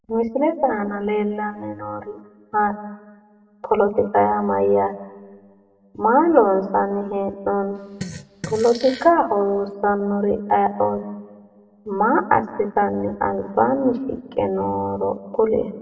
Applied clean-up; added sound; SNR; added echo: none; Fart; 14 dB; reverberation time 1.1 s.